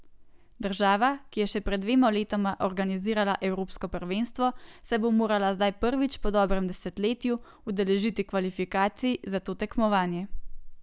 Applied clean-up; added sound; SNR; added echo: none; none; none; none.